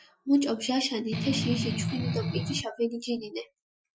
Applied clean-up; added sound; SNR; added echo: classical method Wiener filter.